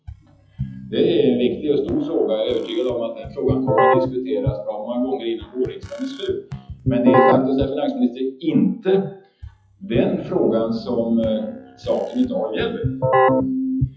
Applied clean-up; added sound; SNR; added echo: classical method WPE with log-MMSE.